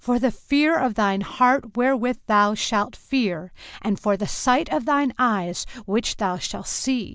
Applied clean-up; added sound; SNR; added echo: none; none; none; none.